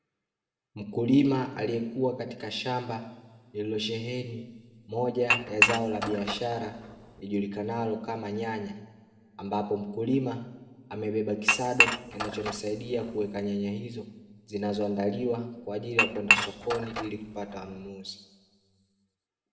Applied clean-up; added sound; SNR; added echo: none; Dishes, pots, and pans / Chink, clink; -2 dB; reverberation time 1.2 s.